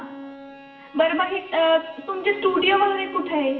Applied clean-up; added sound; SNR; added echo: none; Bowed string instrument; 17 dB; reverberation time 0.8 s.